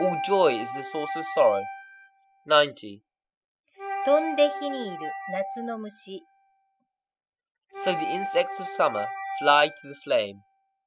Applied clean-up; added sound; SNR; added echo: classical method spectral subtraction.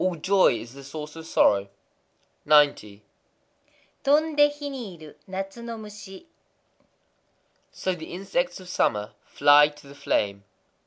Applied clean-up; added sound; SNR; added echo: none; none; none; none.